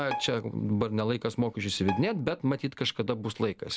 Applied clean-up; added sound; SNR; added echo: none; Bowed string instrument; 13 dB; none.